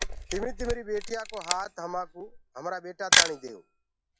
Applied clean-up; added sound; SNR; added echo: classical method log-MMSE.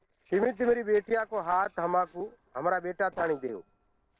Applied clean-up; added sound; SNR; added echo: neural separator model SepFormer DNS4.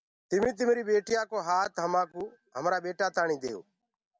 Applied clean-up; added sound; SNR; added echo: none; none; none; none.